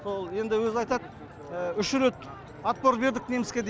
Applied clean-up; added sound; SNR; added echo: none; none; none; none.